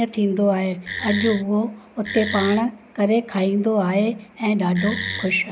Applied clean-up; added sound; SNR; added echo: none; Wood; 7 dB; none.